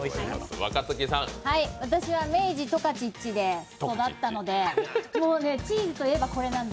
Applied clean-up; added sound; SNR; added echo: none; Bass drum; 20 dB; none.